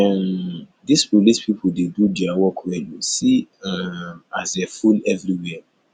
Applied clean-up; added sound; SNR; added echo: none; none; none; none.